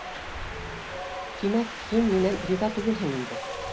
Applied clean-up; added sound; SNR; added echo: none; Wind; 7 dB; reverberation time 0.5 s.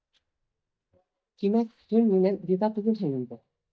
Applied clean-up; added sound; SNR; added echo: neural mask model DeepFilterNet 3.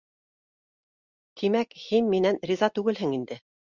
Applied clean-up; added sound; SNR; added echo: none; none; none; none.